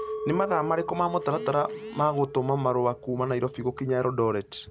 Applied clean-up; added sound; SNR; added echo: none; Chink, clink; 11 dB; none.